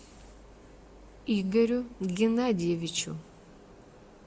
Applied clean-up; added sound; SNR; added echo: none; none; none; none.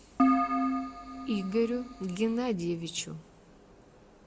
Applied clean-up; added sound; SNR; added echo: none; Keyboard (musical); -3 dB; none.